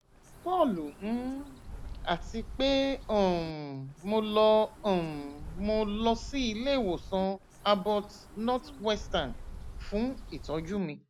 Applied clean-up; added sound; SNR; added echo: none; Bird; 13 dB; none.